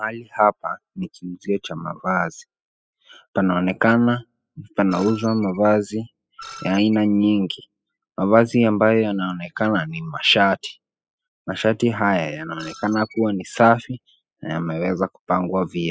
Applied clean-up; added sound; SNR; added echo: classical method spectral subtraction.